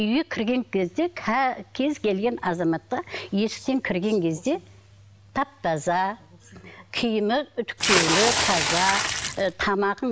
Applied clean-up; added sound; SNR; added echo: none; Water / Splash, splatter; -2 dB; none.